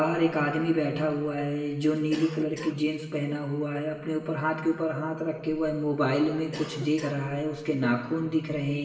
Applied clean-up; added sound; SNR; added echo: none; Cough; 14 dB; reverberation time 1.3 s.